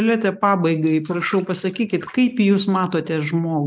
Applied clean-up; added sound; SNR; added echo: neural mask model Resemble Enhance denoiser.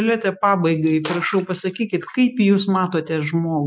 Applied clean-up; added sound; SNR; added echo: classical method Wiener filter.